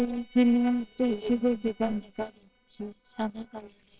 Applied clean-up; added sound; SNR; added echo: neural separator model SepFormer WHAMR!.